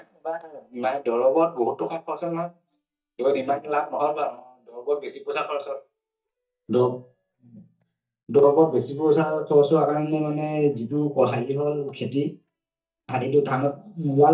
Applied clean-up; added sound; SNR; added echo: neural mask model DeepFilterNet 3.